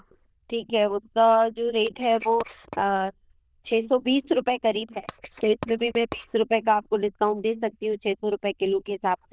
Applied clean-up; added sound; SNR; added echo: neural diffusion model UNIVERSE++.